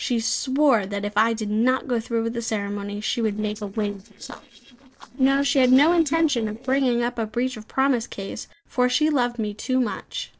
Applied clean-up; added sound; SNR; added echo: neural separator model SepFormer DNS4.